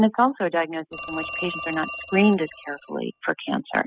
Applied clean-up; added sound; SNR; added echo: classical method spectral subtraction.